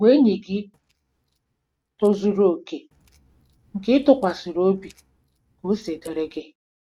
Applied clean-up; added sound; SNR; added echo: neural mask model RNNoise.